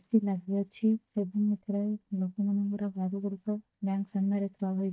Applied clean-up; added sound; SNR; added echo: neural mask model DeepFilterNet 3.